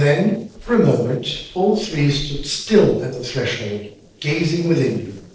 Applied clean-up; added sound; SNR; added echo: neural separator model SepFormer DNS4.